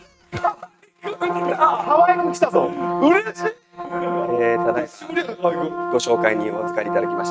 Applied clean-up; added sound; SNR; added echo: neural mask model RNNoise.